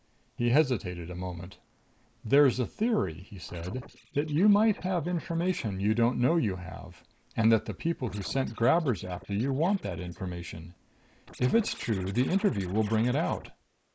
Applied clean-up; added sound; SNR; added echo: neural mask model Resemble Enhance denoiser.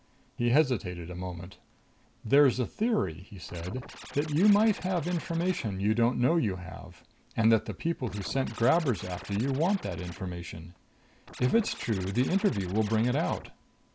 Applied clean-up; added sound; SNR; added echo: none; Scratching (performance technique); 16 dB; none.